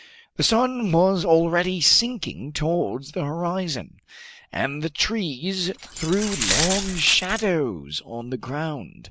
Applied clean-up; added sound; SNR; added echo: none; Glass; 3 dB; none.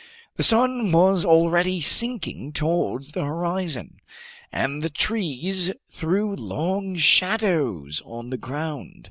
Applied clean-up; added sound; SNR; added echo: none; none; none; none.